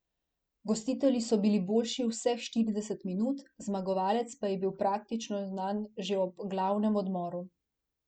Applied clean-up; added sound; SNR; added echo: none; none; none; none.